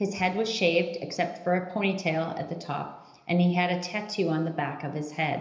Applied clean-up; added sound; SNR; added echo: none; none; none; reverberation time 0.8 s.